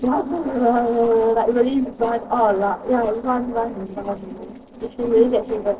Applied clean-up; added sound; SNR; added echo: neural separator model SepFormer DNS4.